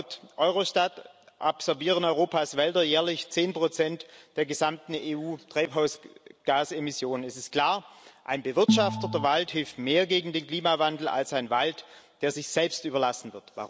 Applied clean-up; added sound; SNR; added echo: none; Organ; 1 dB; none.